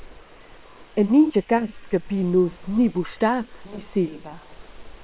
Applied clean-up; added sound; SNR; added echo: neural separator model SepFormer WHAM!.